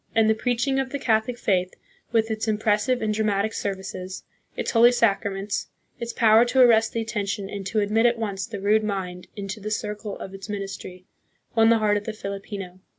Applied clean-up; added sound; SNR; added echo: none; none; none; none.